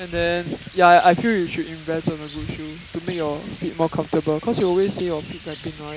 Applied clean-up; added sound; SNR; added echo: none; Rain; 19 dB; none.